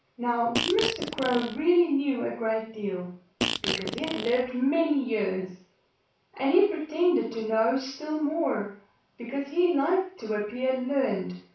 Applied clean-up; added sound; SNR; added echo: none; Fart; 4 dB; reverberation time 0.4 s.